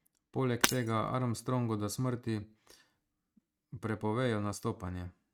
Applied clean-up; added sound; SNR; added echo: neural mask model RNNoise.